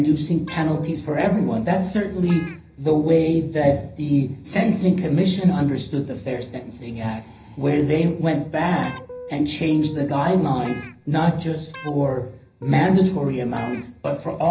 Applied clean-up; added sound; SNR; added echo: none; Guitar; 19 dB; reverberation time 0.5 s.